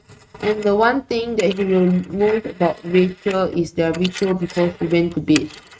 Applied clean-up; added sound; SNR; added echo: neural mask model RNNoise.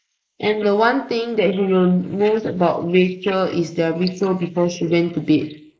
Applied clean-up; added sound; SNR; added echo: neural mask model Resemble Enhance denoiser.